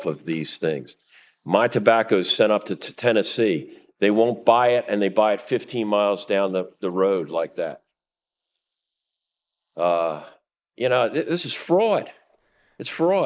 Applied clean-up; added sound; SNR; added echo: neural mask model Resemble Enhance denoiser.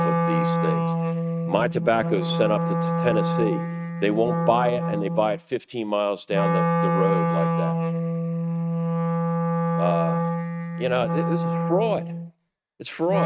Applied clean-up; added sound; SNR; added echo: neural mask model RNNoise.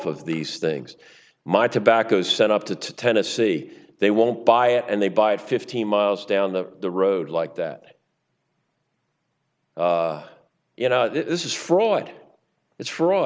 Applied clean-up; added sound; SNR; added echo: none; none; none; none.